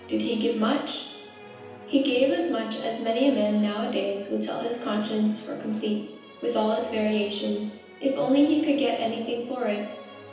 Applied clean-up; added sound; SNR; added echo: none; Musical instrument; 18 dB; reverberation time 0.9 s.